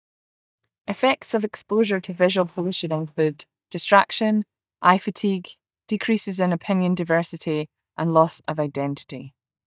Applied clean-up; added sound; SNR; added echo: neural mask model DeepFilterNet 3.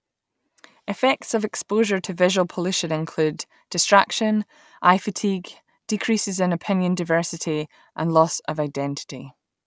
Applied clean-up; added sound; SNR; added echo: none; none; none; none.